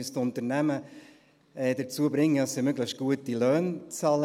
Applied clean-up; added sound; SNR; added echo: none; none; none; none.